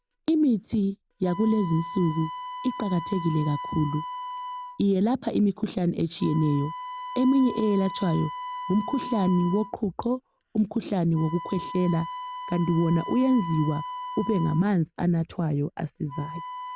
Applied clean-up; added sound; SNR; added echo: none; Wind instrument, woodwind instrument; 11 dB; none.